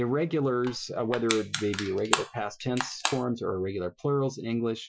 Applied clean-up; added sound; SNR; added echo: classical method Wiener filter.